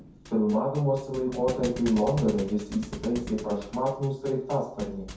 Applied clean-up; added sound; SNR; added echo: none; Thump, thud; 14 dB; reverberation time 0.6 s.